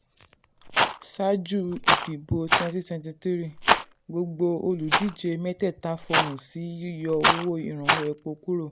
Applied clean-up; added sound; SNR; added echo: none; Rattle; -1 dB; none.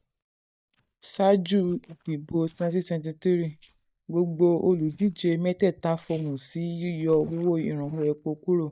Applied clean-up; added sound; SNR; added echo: neural mask model DeepFilterNet 3.